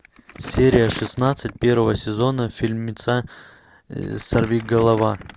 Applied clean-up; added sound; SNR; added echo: none; Crumpling, crinkling; 20 dB; none.